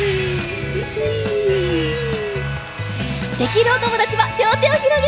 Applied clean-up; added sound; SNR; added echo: none; Ringtone; 19 dB; none.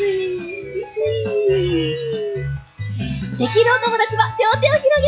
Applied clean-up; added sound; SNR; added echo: classical method log-MMSE.